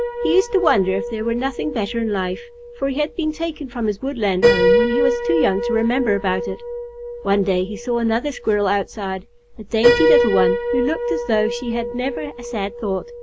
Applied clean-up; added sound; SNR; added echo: none; Piano; 1 dB; none.